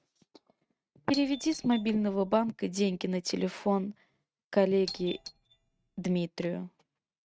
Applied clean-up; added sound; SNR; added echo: neural mask model RNNoise.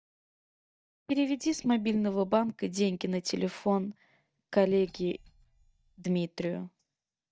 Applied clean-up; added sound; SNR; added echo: neural mask model DeepFilterNet 3.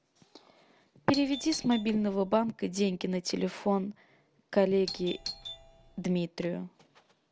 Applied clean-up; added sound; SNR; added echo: none; Doorbell; 12 dB; none.